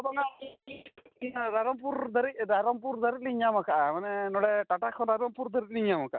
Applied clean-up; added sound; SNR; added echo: none; none; none; none.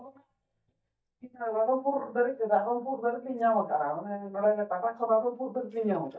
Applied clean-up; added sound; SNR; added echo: neural mask model DeepFilterNet 3.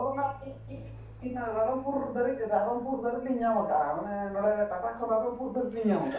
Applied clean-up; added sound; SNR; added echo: none; Car; 19 dB; reverberation time 0.7 s.